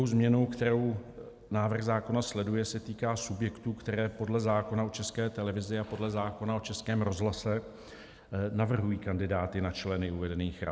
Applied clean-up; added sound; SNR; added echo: none; none; none; none.